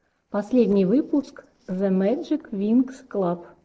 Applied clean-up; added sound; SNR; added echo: neural separator model SepFormer DNS4.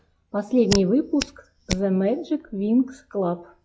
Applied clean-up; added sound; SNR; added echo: classical method log-MMSE.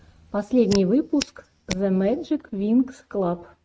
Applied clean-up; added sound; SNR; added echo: neural mask model RNNoise.